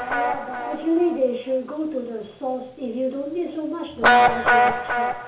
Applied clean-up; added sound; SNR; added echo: none; Guitar; -3 dB; reverberation time 0.7 s.